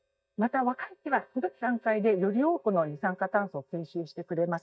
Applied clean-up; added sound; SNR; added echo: neural mask model DeepFilterNet 3.